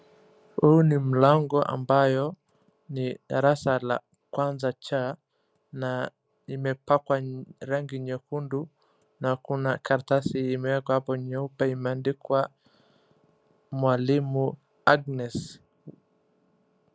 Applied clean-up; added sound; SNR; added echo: none; none; none; none.